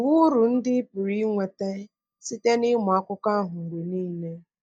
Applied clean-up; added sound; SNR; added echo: neural mask model DeepFilterNet 3.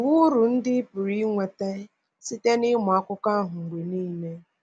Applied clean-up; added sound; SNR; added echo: none; none; none; none.